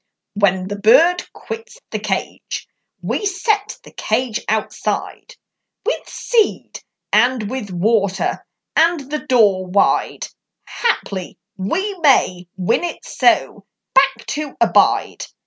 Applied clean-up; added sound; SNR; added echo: none; none; none; none.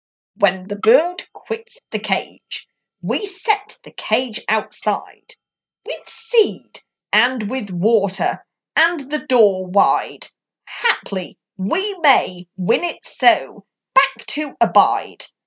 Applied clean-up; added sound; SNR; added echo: neural mask model DeepFilterNet 3.